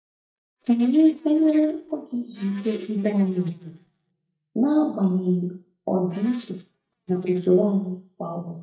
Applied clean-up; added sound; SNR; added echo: neural mask model DeepFilterNet 3.